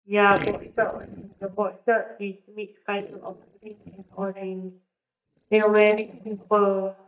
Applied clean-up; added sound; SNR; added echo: neural mask model DeepFilterNet 3.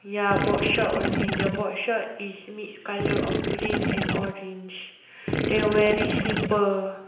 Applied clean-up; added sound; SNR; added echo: none; Gurgling / Liquid; -1 dB; reverberation time 0.9 s.